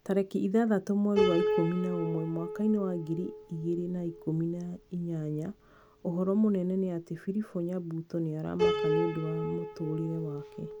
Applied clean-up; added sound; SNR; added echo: none; Piano; 5 dB; none.